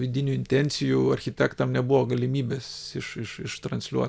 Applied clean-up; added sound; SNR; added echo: none; none; none; none.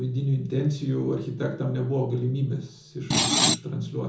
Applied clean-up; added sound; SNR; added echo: none; Screech; -4 dB; reverberation time 0.6 s.